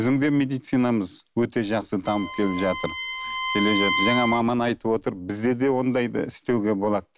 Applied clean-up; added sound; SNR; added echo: none; Bowed string instrument; 4 dB; none.